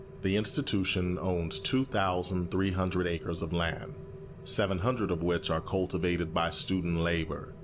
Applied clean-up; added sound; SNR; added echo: none; Rain; 14 dB; none.